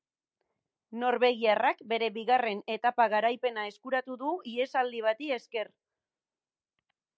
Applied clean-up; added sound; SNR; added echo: none; none; none; none.